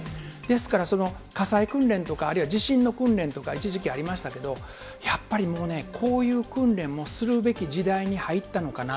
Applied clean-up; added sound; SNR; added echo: none; none; none; none.